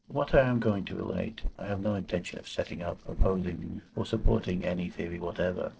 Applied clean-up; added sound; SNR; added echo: neural separator model SepFormer DNS4.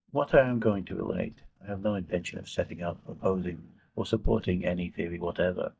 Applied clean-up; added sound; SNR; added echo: neural mask model DeepFilterNet 3.